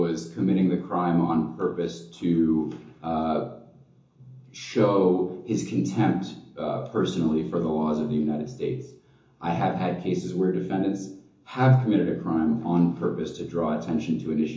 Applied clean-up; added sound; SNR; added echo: none; none; none; reverberation time 0.7 s.